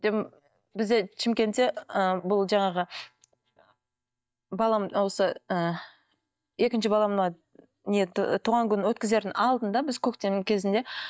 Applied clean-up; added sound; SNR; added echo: neural mask model DeepFilterNet 3.